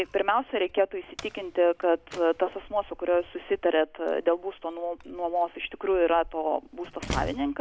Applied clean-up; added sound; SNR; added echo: none; Slam; 16 dB; none.